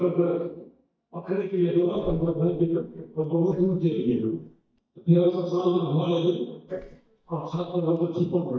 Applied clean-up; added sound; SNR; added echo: neural mask model DeepFilterNet 3.